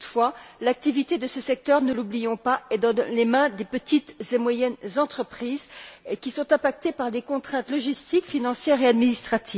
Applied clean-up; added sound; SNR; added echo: none; none; none; none.